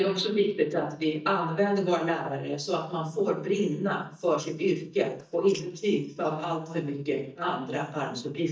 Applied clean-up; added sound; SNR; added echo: neural mask model DeepFilterNet 3.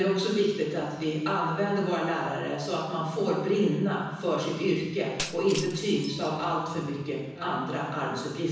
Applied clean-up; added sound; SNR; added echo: none; Shatter; 14 dB; reverberation time 1.1 s.